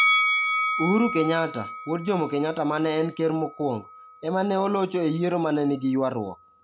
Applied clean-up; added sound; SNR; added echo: none; Bell; 5 dB; none.